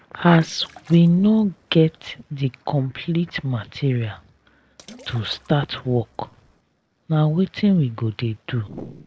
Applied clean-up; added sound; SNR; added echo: neural separator model SepFormer DNS4.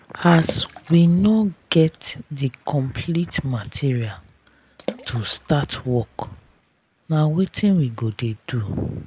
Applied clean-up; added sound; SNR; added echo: none; Water / Splash, splatter; 16 dB; none.